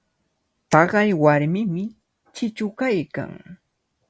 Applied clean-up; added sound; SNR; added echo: none; none; none; none.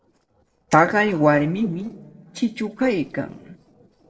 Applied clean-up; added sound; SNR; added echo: neural separator model SepFormer DNS4.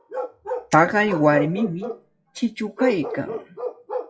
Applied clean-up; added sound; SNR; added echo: classical method WPE with log-MMSE.